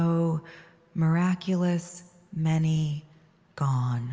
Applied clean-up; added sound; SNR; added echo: none; none; none; none.